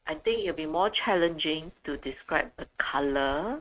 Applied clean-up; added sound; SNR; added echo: neural mask model RNNoise.